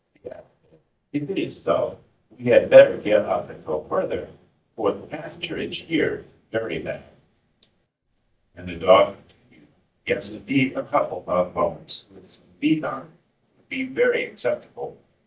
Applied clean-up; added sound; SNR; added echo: neural mask model DeepFilterNet 3.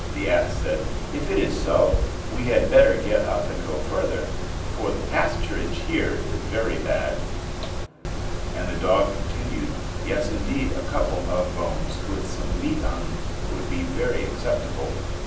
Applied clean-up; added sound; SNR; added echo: none; Mechanisms; 1 dB; reverberation time 0.6 s.